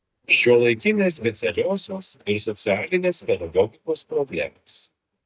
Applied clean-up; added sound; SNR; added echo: neural mask model DeepFilterNet 3.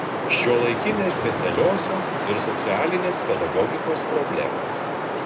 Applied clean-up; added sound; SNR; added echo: none; Wind; 1 dB; reverberation time 0.2 s.